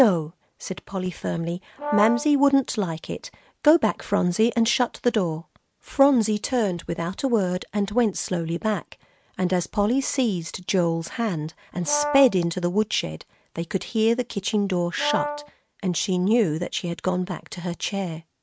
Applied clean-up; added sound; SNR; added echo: neural mask model RNNoise.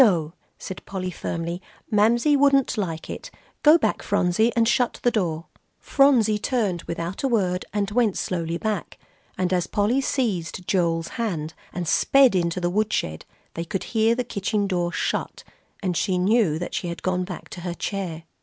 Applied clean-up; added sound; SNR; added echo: none; none; none; none.